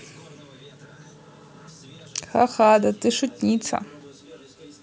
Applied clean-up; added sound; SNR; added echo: none; none; none; none.